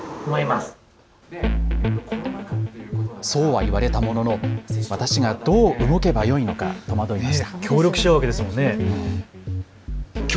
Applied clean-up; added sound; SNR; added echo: none; none; none; none.